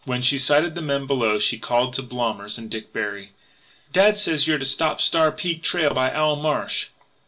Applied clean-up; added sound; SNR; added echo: none; none; none; reverberation time 0.2 s.